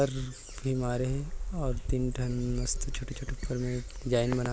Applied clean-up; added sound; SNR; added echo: none; Bird; 4 dB; none.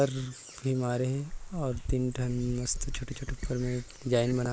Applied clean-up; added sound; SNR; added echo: neural mask model Resemble Enhance denoiser.